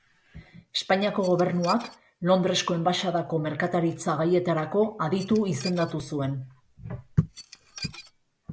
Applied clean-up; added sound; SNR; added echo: none; Dishes, pots, and pans / Glass; 16 dB; none.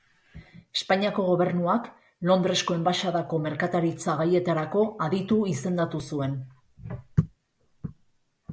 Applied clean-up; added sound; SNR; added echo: none; none; none; none.